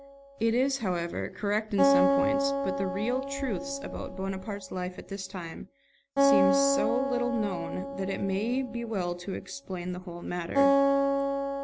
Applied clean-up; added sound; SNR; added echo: none; Acoustic guitar; -2 dB; none.